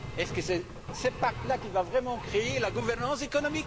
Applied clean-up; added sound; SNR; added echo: none; Engine; 8 dB; none.